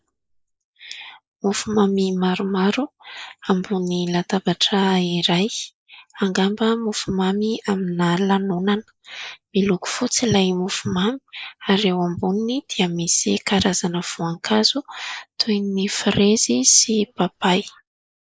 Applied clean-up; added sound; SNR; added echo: neural mask model Resemble Enhance denoiser.